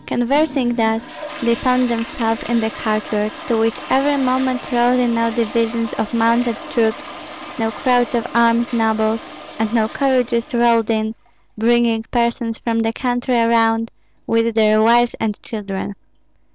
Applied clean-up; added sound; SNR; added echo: none; Toilet flush; 15 dB; none.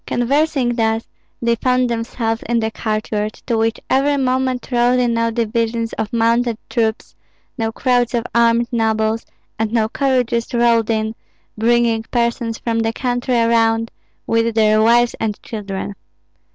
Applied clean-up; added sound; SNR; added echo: none; none; none; none.